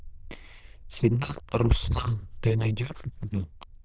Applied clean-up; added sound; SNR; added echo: neural diffusion model UNIVERSE++.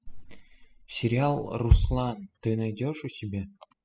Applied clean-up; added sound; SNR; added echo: classical method spectral subtraction.